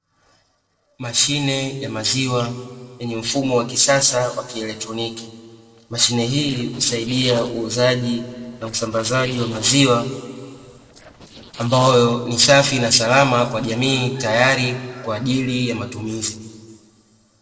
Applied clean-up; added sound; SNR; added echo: neural separator model SepFormer DNS4.